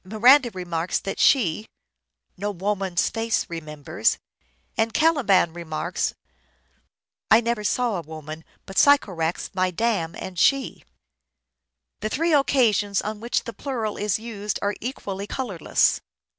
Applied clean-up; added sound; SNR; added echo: none; none; none; none.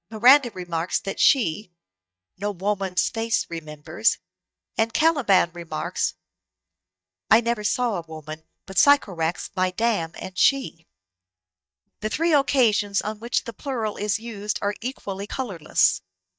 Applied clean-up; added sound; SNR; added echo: neural mask model DeepFilterNet 3.